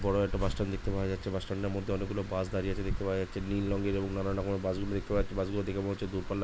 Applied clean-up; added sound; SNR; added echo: none; none; none; none.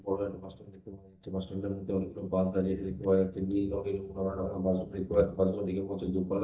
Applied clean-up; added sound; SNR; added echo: neural mask model DeepFilterNet 3.